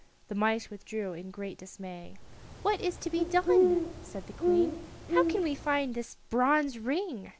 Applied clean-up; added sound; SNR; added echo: none; Bird; -2 dB; none.